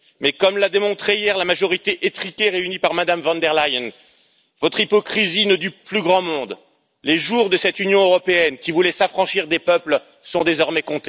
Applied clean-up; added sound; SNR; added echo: none; none; none; none.